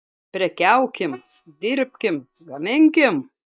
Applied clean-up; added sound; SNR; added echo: neural mask model DeepFilterNet 3.